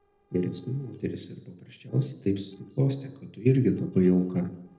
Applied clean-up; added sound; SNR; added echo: neural separator model SepFormer DNS4.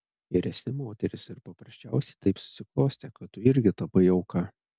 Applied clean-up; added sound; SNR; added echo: none; none; none; none.